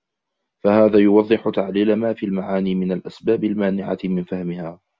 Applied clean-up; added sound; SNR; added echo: none; none; none; none.